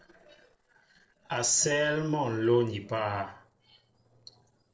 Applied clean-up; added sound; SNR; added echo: neural separator model SepFormer DNS4.